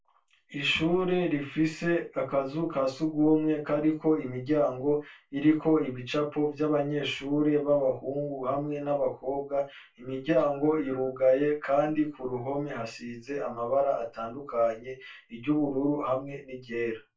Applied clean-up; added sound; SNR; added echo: none; none; none; reverberation time 0.2 s.